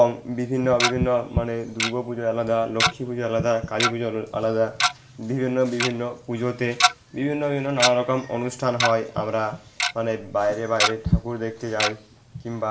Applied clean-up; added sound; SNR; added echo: none; Tick-tock; 4 dB; reverberation time 0.4 s.